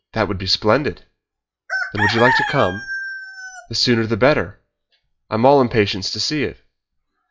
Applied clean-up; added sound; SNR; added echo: classical method log-MMSE.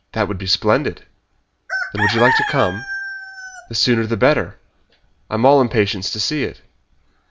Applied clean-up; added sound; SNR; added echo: none; Chicken, rooster; 3 dB; none.